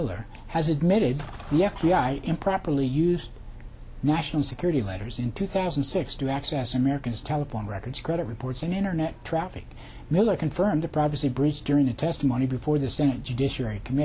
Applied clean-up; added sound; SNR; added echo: none; Explosion; 18 dB; none.